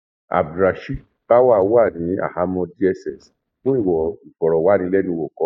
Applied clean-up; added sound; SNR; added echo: neural mask model DeepFilterNet 3.